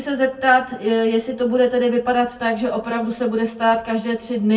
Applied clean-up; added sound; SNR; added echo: none; none; none; reverberation time 0.2 s.